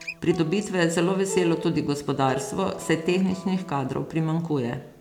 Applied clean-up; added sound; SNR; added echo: none; Acoustic guitar; 15 dB; none.